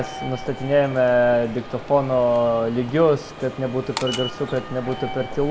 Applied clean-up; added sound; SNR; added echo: none; Walk, footsteps / Subway, metro, underground; 13 dB; none.